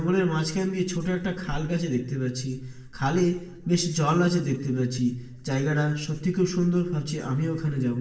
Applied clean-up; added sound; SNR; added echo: none; none; none; reverberation time 0.9 s.